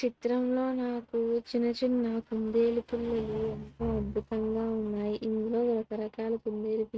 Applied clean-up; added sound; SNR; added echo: neural mask model RNNoise.